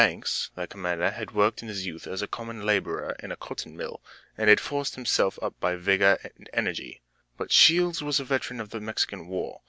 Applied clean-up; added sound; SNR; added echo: none; none; none; none.